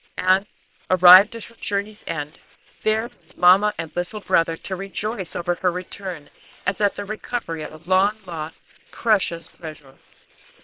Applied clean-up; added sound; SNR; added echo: neural separator model SepFormer WHAM!.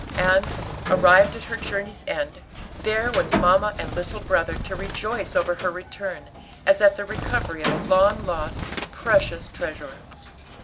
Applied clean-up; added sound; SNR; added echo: none; Bird; 8 dB; none.